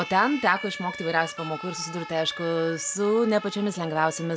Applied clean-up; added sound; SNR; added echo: none; Siren; 13 dB; none.